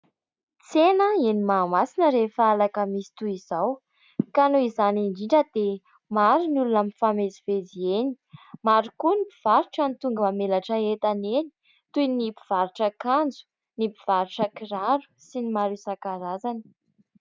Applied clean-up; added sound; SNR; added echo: none; none; none; none.